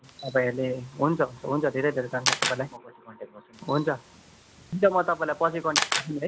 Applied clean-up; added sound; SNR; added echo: none; Camera; 6 dB; none.